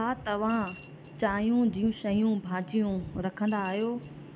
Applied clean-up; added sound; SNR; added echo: none; Coin (dropping) / Glass; 19 dB; none.